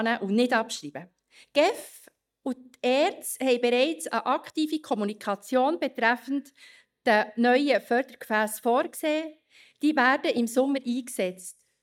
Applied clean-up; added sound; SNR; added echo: neural mask model DeepFilterNet 3.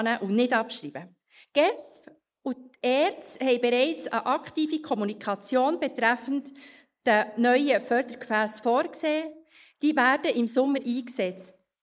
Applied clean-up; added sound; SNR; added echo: neural mask model Resemble Enhance denoiser.